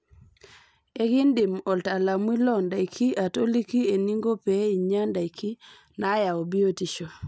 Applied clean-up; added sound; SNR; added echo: none; none; none; none.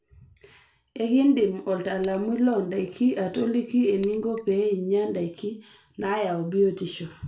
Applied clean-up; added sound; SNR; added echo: none; Raindrop / Splash, splatter; 20 dB; reverberation time 0.3 s.